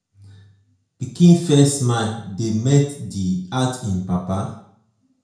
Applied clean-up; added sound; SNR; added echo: none; none; none; reverberation time 0.5 s.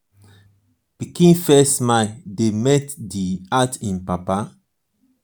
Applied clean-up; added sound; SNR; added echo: none; none; none; none.